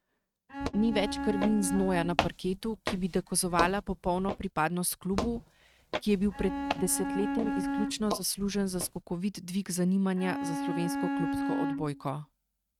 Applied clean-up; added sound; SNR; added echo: neural mask model RNNoise.